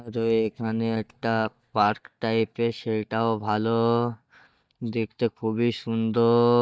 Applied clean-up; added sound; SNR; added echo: neural mask model DeepFilterNet 3.